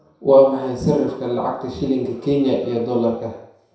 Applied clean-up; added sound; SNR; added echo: none; none; none; reverberation time 0.7 s.